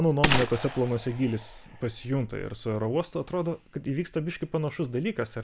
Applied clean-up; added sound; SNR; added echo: none; Gunshot, gunfire; 1 dB; none.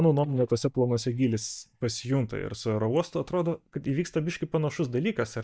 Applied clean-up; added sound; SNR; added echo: neural mask model DeepFilterNet 3.